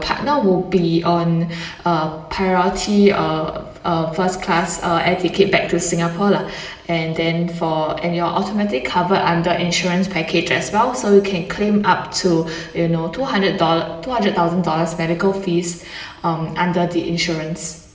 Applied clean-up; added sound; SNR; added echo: none; none; none; reverberation time 0.8 s.